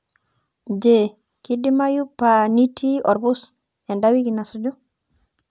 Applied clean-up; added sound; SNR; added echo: none; none; none; none.